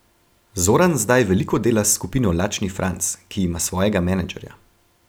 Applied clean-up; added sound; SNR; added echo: none; none; none; none.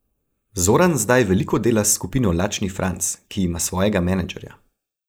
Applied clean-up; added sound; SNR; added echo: neural mask model Resemble Enhance denoiser.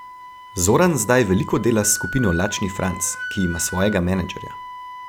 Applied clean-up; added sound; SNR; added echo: none; Wind instrument, woodwind instrument; 12 dB; none.